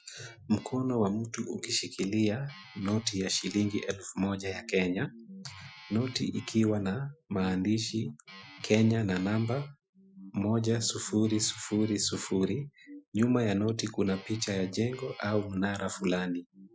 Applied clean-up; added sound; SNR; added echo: classical method Wiener filter.